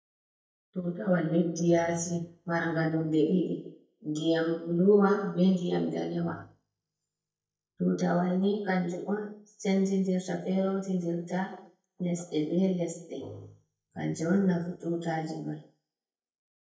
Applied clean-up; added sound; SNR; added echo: neural mask model DeepFilterNet 3.